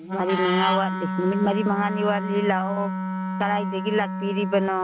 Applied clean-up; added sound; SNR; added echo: none; Wind instrument, woodwind instrument; 3 dB; none.